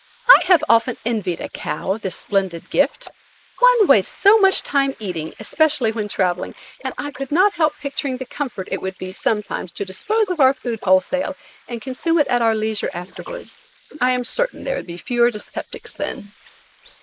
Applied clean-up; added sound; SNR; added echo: neural mask model Resemble Enhance denoiser.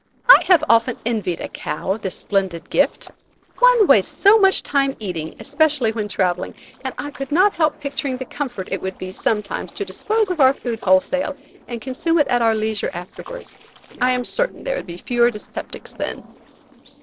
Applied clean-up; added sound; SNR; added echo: neural separator model SepFormer DNS4.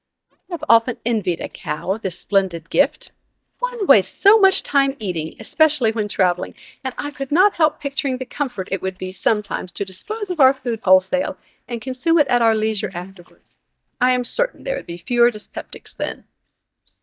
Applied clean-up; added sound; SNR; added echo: neural mask model DeepFilterNet 3.